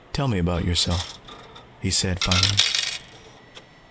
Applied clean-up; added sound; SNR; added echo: none; Coin (dropping); 2 dB; none.